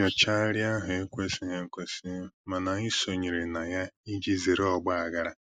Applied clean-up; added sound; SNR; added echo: neural mask model Resemble Enhance denoiser.